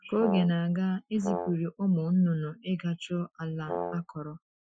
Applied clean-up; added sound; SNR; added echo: classical method Wiener filter.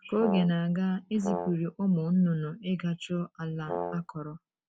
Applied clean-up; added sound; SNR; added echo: none; Brass instrument; 6 dB; none.